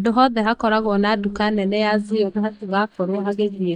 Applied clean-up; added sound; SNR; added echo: neural mask model DeepFilterNet 3.